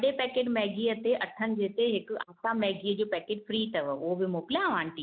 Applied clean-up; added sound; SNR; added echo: none; none; none; none.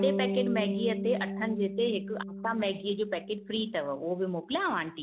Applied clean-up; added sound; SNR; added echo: none; Bass guitar; 5 dB; none.